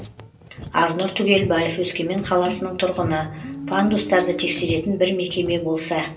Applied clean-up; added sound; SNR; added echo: none; Car; 12 dB; reverberation time 0.3 s.